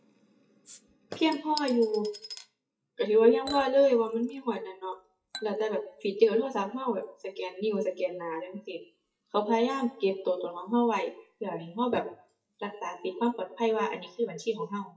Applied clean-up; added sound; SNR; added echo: classical method WPE with log-MMSE.